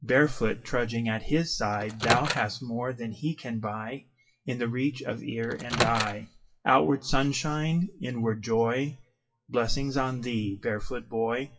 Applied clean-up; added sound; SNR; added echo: classical method WPE with log-MMSE.